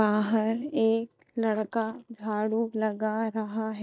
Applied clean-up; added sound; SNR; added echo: neural mask model DeepFilterNet 3.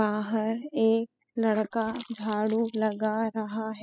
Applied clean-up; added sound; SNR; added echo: classical method spectral subtraction.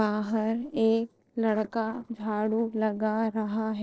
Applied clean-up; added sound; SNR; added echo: neural separator model SepFormer DNS4.